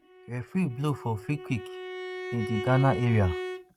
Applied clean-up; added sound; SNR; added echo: neural mask model RNNoise.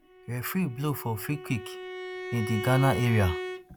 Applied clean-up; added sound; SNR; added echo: none; Bowed string instrument; 8 dB; none.